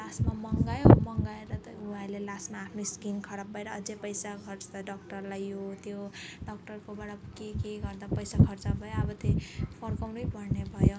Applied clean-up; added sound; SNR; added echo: none; none; none; none.